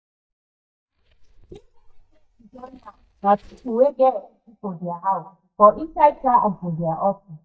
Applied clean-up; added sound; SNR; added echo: neural mask model DeepFilterNet 3.